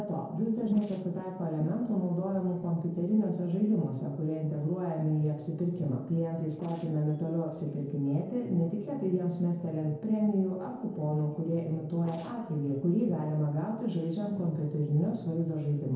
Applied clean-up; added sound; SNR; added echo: neural separator model SepFormer DNS4.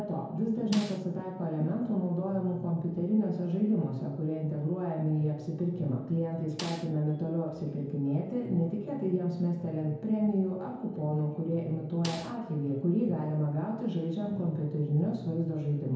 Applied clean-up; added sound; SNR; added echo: none; Snare drum; 15 dB; reverberation time 1.0 s.